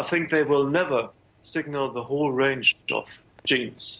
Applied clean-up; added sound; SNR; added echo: none; none; none; none.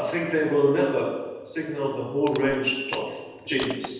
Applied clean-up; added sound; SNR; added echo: none; Crushing; 18 dB; reverberation time 1.1 s.